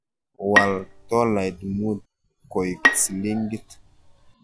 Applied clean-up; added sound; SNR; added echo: none; Bowed string instrument; 1 dB; none.